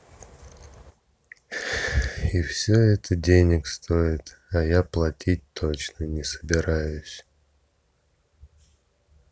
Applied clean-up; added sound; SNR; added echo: none; none; none; none.